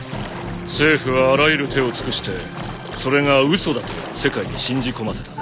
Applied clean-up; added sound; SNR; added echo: none; Splash, splatter + Subway, metro, underground / Sliding door; 15 dB; none.